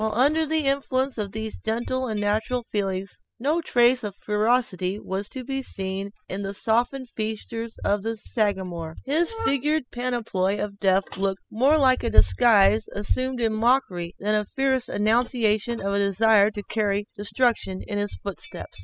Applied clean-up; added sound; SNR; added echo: classical method spectral subtraction.